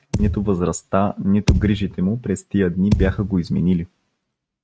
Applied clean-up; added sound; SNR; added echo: neural mask model RNNoise.